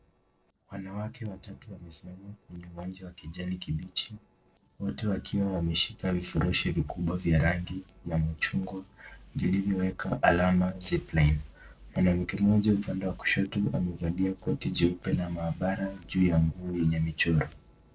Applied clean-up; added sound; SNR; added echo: neural separator model SepFormer DNS4.